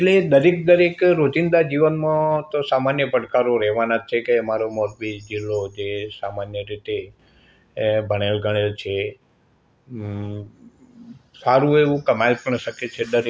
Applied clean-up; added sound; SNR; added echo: none; none; none; none.